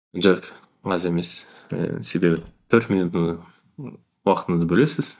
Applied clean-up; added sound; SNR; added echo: neural mask model DeepFilterNet 3.